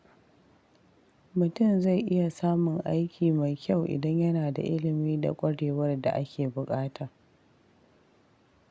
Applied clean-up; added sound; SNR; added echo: none; none; none; none.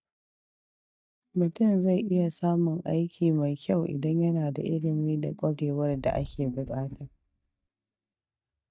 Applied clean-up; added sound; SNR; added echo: neural mask model DeepFilterNet 3.